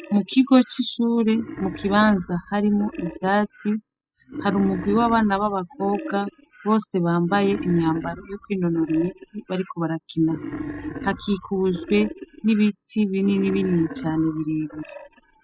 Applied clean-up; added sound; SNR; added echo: classical method spectral subtraction.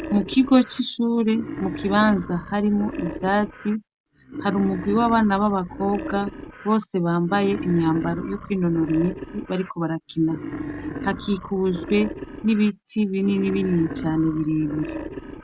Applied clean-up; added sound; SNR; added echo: none; Wild animals; 11 dB; none.